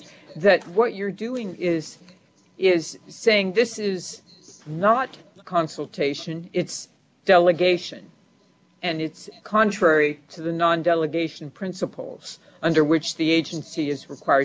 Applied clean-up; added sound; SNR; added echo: none; none; none; none.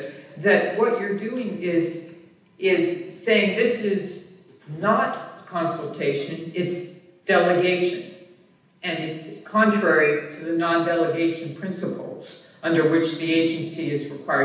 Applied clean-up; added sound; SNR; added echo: none; none; none; reverberation time 0.9 s.